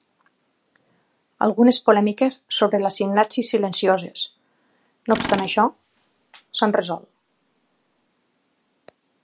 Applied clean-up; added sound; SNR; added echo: none; Tools; 13 dB; none.